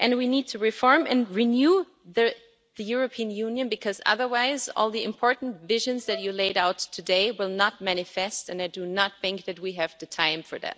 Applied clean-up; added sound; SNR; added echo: none; Wind instrument, woodwind instrument; 15 dB; none.